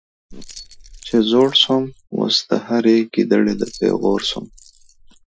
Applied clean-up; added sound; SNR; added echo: classical method Wiener filter.